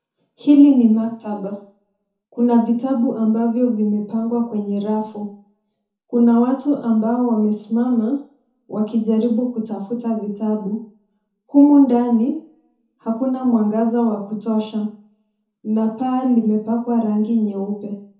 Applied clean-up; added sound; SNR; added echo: none; none; none; reverberation time 0.6 s.